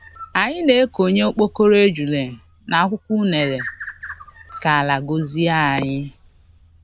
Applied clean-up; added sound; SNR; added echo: none; Bird; 19 dB; none.